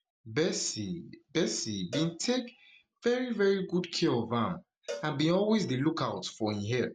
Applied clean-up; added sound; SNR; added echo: none; Cowbell; 17 dB; none.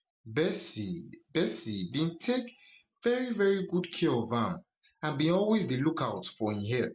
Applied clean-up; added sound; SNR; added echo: none; none; none; none.